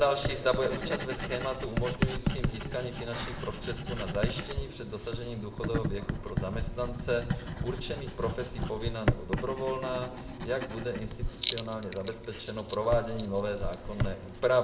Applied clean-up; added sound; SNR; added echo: none; Writing; 1 dB; reverberation time 0.7 s.